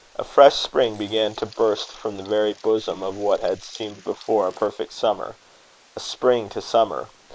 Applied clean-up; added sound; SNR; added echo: neural mask model Resemble Enhance denoiser.